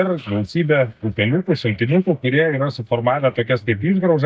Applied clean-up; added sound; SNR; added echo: neural mask model DeepFilterNet 3.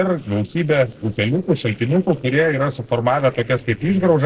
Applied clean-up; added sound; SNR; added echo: neural separator model SepFormer DNS4.